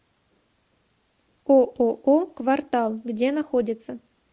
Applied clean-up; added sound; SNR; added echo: none; none; none; none.